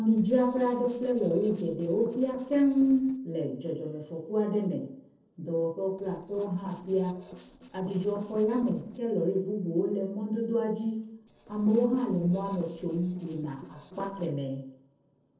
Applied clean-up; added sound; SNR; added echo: neural separator model SepFormer DNS4.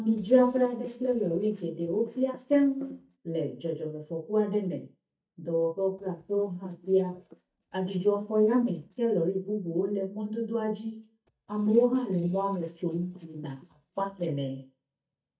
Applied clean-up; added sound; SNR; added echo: neural mask model DeepFilterNet 3.